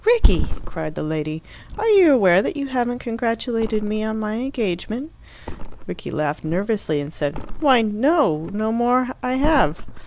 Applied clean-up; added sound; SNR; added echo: none; Thump, thud; 5 dB; none.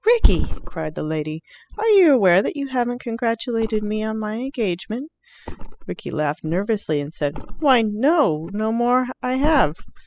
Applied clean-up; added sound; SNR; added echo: classical method spectral subtraction.